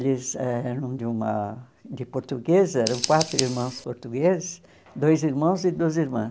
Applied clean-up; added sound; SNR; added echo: none; Scissors; 14 dB; none.